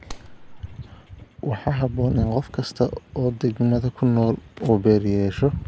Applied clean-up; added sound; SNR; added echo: none; Clapping; 17 dB; none.